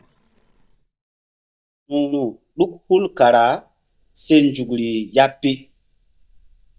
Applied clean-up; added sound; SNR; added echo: neural mask model DeepFilterNet 3.